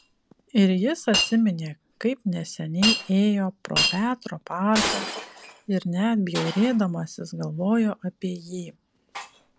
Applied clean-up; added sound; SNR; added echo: none; Shatter; 7 dB; none.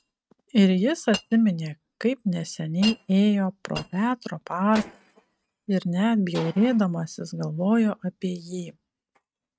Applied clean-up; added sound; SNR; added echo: neural mask model RNNoise.